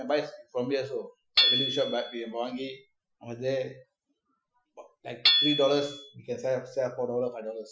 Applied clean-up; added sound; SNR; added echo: classical method Wiener filter.